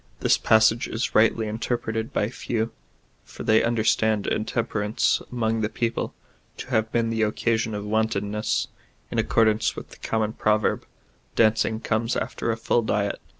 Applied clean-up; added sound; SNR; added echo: none; none; none; none.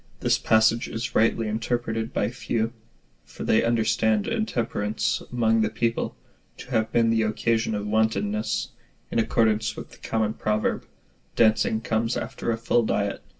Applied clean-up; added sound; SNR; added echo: none; none; none; reverberation time 0.2 s.